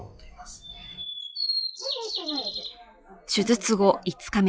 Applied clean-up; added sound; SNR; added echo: classical method log-MMSE.